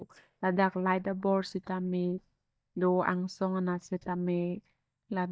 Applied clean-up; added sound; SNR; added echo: neural mask model DeepFilterNet 3.